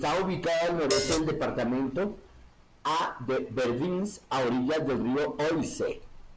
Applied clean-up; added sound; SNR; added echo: none; Hi-hat; 4 dB; none.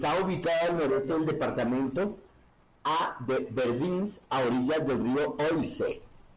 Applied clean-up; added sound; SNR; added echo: neural separator model SepFormer DNS4.